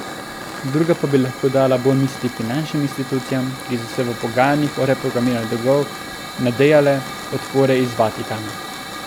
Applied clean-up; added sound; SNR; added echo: none; Hiss / Fire; 11 dB; none.